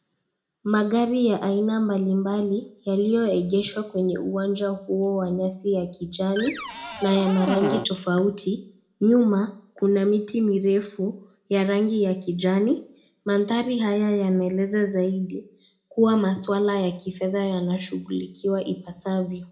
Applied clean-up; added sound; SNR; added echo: none; Cupboard open or close; 6 dB; reverberation time 0.3 s.